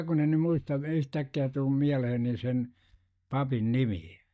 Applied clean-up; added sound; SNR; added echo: neural mask model DeepFilterNet 3.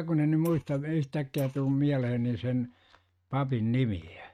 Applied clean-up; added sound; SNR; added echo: neural mask model RNNoise.